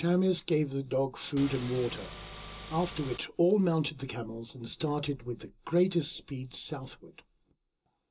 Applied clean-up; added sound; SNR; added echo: none; Engine / Car; 12 dB; reverberation time 0.2 s.